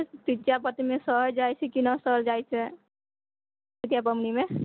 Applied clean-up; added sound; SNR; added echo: none; none; none; none.